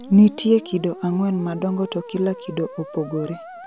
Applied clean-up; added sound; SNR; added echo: none; Musical instrument; 17 dB; none.